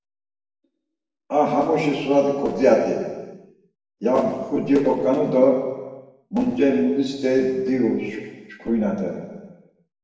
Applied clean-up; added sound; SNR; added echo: none; none; none; reverberation time 1.3 s.